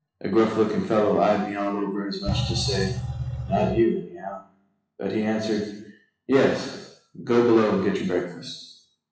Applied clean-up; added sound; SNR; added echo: classical method WPE with log-MMSE.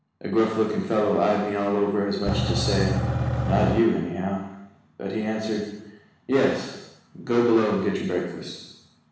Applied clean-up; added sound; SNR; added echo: none; Engine / Truck / Car; -1 dB; reverberation time 0.9 s.